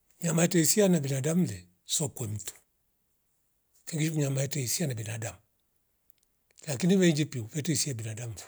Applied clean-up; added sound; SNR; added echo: none; none; none; none.